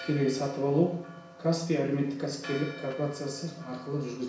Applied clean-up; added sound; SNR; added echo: none; Church bell; 17 dB; reverberation time 0.6 s.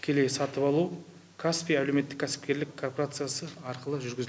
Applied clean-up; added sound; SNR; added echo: none; none; none; none.